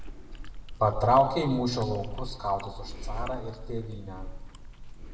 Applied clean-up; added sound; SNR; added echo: none; Chewing, mastication; 8 dB; reverberation time 1.0 s.